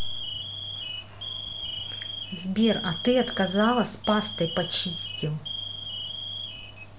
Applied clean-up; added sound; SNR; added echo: none; Alarm; 7 dB; none.